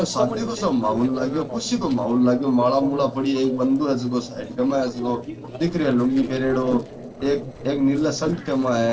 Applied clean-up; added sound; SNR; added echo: neural separator model SepFormer DNS4.